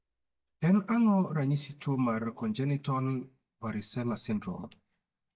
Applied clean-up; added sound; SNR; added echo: neural mask model DeepFilterNet 3.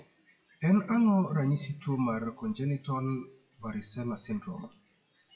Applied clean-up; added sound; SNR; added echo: classical method WPE with log-MMSE.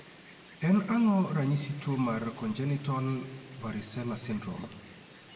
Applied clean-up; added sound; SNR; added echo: none; Wind; 20 dB; reverberation time 1.3 s.